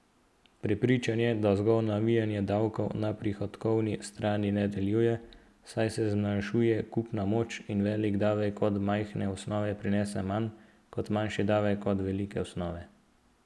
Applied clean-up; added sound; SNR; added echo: none; none; none; none.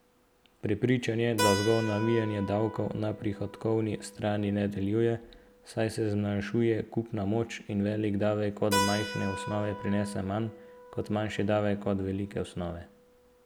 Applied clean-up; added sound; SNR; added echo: none; Keyboard (musical); 10 dB; none.